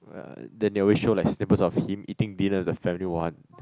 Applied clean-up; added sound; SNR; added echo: none; none; none; none.